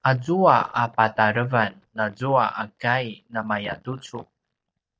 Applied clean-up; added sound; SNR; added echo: neural mask model DeepFilterNet 3.